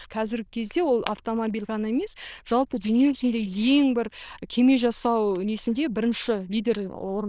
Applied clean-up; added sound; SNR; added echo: neural diffusion model UNIVERSE++.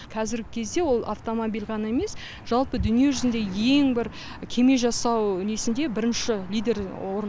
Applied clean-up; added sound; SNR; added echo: none; none; none; none.